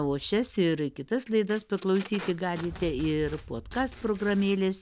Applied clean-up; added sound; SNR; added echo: none; Packing tape, duct tape + Whoosh, swoosh, swish; 16 dB; none.